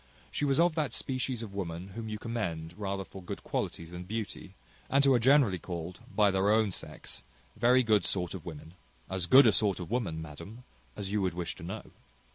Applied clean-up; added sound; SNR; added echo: none; none; none; none.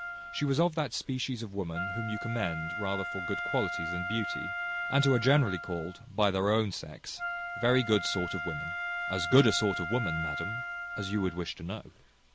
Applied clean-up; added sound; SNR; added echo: none; Wind instrument, woodwind instrument; 6 dB; none.